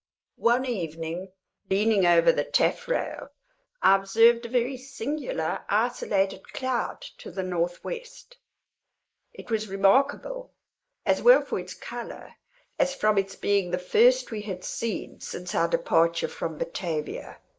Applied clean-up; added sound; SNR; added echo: neural mask model Resemble Enhance denoiser.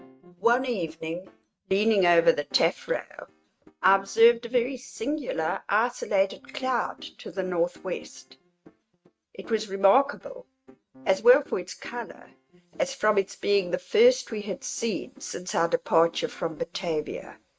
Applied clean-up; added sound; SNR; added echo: neural mask model RNNoise.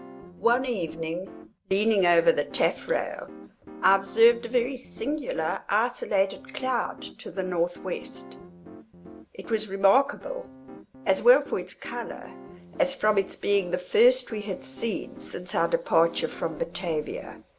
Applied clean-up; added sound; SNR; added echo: none; Piano; 18 dB; none.